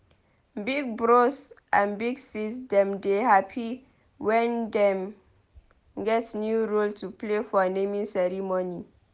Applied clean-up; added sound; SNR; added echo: none; none; none; none.